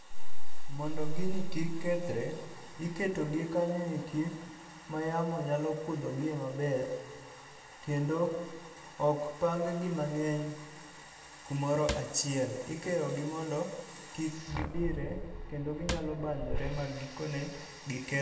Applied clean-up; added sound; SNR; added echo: none; Cupboard open or close / Drawer open or close; 11 dB; reverberation time 1.5 s.